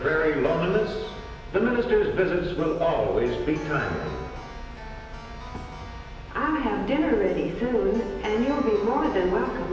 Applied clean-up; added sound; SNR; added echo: none; Keyboard (musical); 13 dB; reverberation time 1.0 s.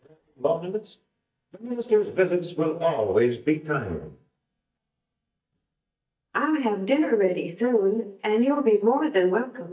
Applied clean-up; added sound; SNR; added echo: neural mask model DeepFilterNet 3.